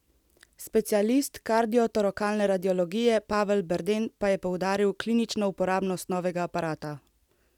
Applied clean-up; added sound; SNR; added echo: none; none; none; none.